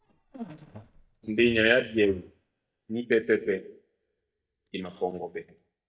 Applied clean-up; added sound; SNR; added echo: neural mask model DeepFilterNet 3.